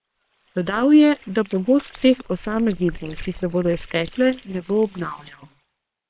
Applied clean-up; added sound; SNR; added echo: neural separator model SepFormer WHAM!.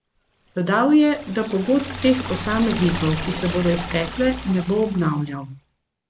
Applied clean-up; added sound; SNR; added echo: none; Liquid; 11 dB; none.